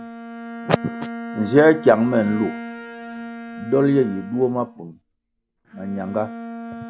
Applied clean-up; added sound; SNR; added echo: none; Bowed string instrument; 12 dB; none.